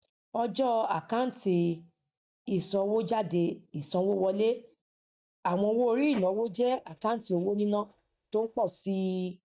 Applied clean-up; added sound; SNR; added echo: neural mask model DeepFilterNet 3.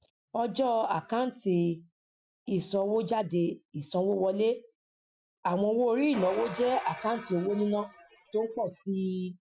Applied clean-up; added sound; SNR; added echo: classical method Wiener filter.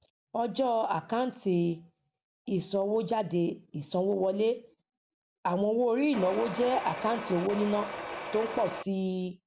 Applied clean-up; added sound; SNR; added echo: none; Mechanisms; 8 dB; none.